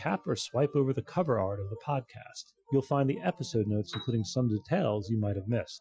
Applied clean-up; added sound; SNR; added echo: classical method Wiener filter.